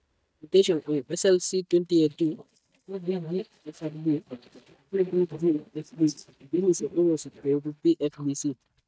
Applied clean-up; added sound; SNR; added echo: neural mask model DeepFilterNet 3.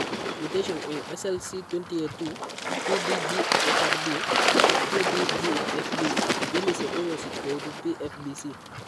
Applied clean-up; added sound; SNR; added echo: none; Water / Bird; -5 dB; none.